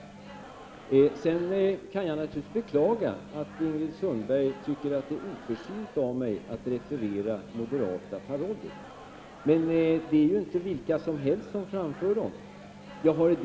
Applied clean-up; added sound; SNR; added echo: none; Microwave oven; 17 dB; none.